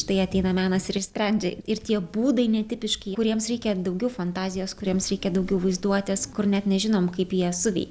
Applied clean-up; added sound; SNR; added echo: none; none; none; none.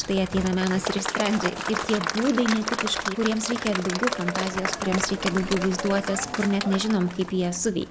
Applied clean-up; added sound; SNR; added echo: none; Applause / Crowd; 5 dB; none.